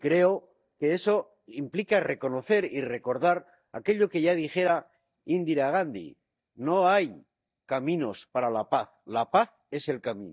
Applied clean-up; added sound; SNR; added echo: neural mask model DeepFilterNet 3.